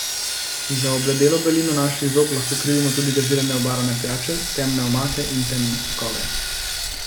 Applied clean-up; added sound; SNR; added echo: none; Sawing; 4 dB; none.